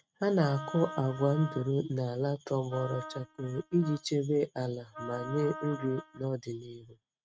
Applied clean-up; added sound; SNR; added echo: neural mask model RNNoise.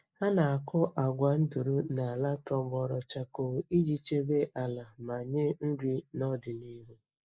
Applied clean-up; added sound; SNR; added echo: neural mask model Resemble Enhance denoiser.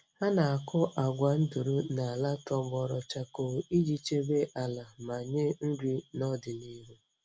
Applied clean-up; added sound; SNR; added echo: none; none; none; none.